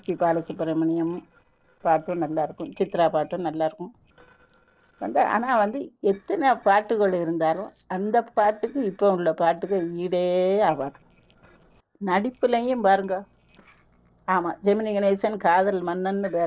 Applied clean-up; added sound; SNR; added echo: neural separator model SepFormer DNS4.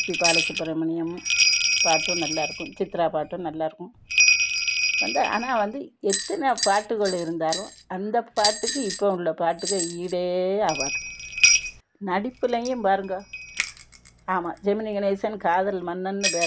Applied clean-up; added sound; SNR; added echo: none; Bell; 1 dB; none.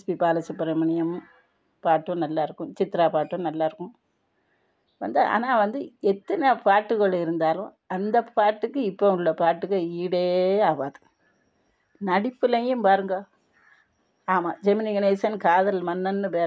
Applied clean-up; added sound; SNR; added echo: none; none; none; none.